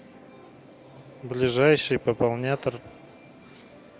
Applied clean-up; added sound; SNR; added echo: none; none; none; none.